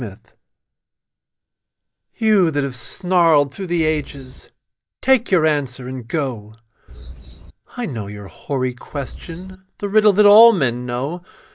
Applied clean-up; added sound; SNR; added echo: neural mask model DeepFilterNet 3.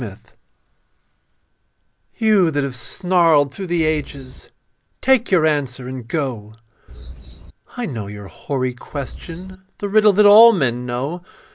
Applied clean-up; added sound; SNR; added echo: none; Wild animals; 14 dB; none.